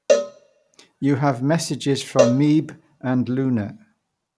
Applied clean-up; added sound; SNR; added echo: none; Cowbell; 4 dB; none.